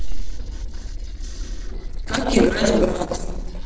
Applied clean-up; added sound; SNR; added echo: neural separator model SepFormer DNS4.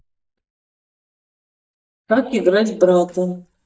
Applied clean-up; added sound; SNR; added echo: neural mask model DeepFilterNet 3.